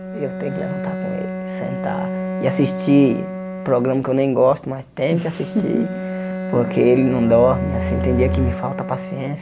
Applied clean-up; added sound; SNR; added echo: none; Bowed string instrument + Bowed string instrument; 6 dB; none.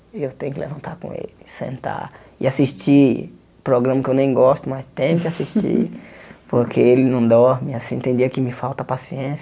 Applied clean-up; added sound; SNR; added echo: none; none; none; none.